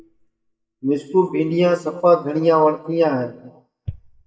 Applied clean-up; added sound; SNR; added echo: neural mask model DeepFilterNet 3.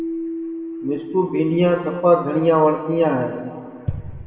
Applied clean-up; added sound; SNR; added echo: none; Keyboard (musical); 13 dB; reverberation time 1.9 s.